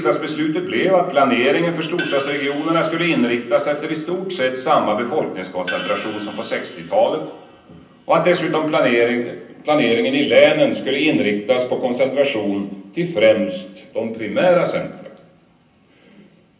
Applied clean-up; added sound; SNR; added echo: none; Hi-hat; 17 dB; reverberation time 0.6 s.